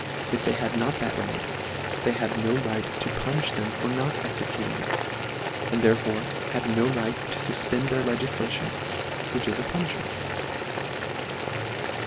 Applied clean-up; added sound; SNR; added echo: none; Boiling; 0 dB; none.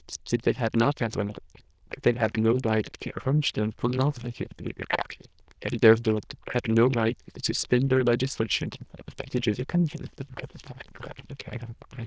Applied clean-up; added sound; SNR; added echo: neural diffusion model UNIVERSE++.